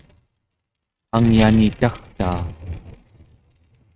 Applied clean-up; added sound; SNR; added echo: neural mask model RNNoise.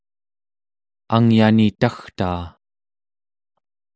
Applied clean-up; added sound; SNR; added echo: none; none; none; none.